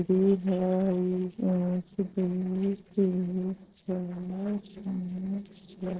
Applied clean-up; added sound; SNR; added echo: neural separator model SepFormer DNS4.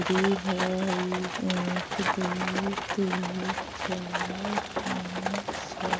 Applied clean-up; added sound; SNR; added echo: none; Livestock, farm animals, working animals; 1 dB; none.